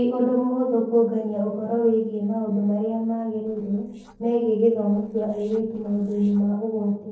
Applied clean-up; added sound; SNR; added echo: neural separator model SepFormer DNS4.